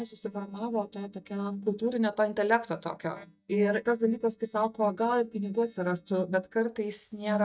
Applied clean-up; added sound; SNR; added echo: neural mask model DeepFilterNet 3.